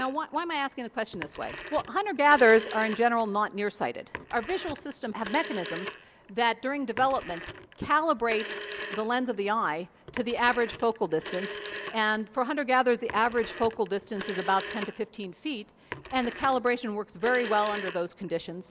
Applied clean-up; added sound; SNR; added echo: none; Telephone; 12 dB; none.